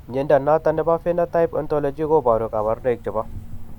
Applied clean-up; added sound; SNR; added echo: none; Cricket; 15 dB; none.